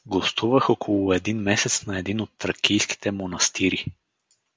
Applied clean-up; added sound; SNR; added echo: none; none; none; none.